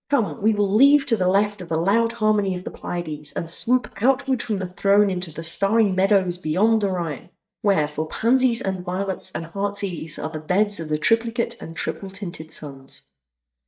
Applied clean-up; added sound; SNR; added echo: neural mask model DeepFilterNet 3.